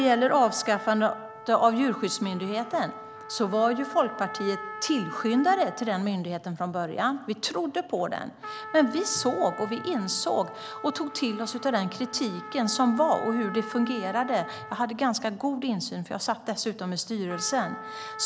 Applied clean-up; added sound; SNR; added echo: none; Trumpet; 14 dB; none.